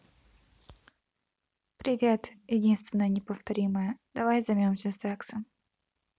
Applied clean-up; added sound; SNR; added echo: none; none; none; none.